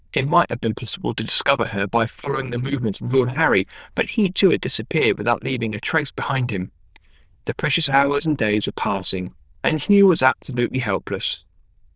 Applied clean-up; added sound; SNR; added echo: neural diffusion model UNIVERSE++.